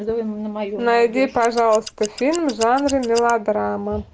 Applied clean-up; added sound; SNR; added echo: none; Scissors; 15 dB; none.